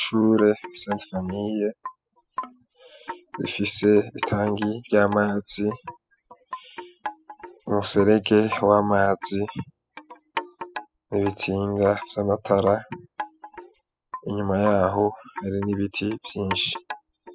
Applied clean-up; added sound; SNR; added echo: classical method spectral subtraction.